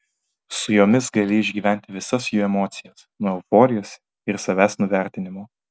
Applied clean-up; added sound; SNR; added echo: none; none; none; none.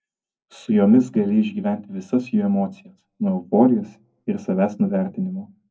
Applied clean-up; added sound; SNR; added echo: none; none; none; reverberation time 0.3 s.